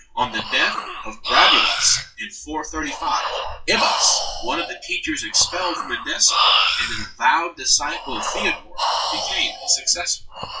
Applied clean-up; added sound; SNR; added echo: classical method WPE with log-MMSE.